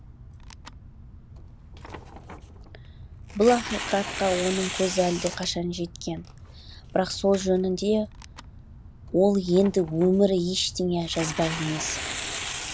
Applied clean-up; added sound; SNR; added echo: none; Tearing; 11 dB; none.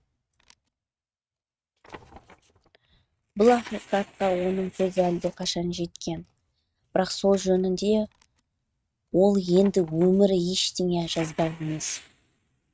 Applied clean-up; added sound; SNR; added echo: neural mask model RNNoise.